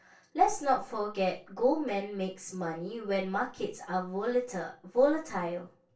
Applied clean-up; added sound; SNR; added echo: none; none; none; reverberation time 0.2 s.